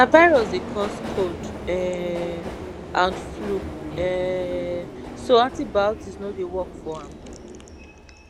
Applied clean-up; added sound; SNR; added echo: none; Subway, metro, underground; 10 dB; none.